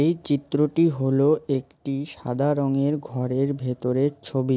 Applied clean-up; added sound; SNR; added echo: none; none; none; none.